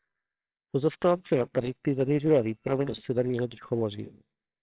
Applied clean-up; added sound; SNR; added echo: neural separator model SepFormer WHAMR!.